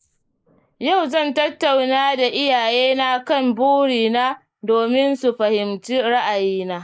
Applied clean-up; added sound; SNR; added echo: neural mask model Resemble Enhance denoiser.